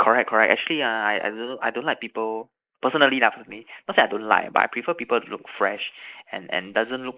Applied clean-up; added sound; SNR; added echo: neural mask model Resemble Enhance denoiser.